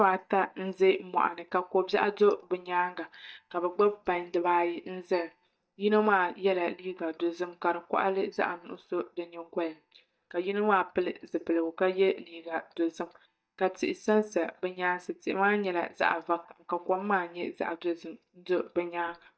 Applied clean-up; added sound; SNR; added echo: neural mask model DeepFilterNet 3.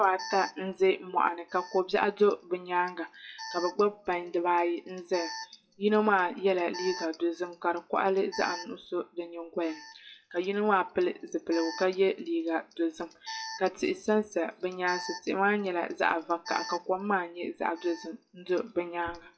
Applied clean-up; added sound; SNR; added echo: classical method WPE with log-MMSE.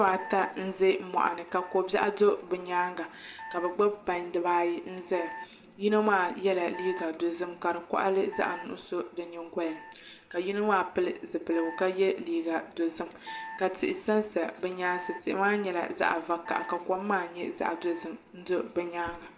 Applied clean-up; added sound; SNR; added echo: none; Alarm; 16 dB; reverberation time 0.9 s.